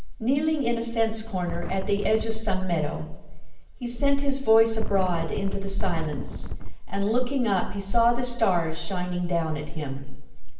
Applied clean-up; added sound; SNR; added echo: none; Wind; 13 dB; reverberation time 0.7 s.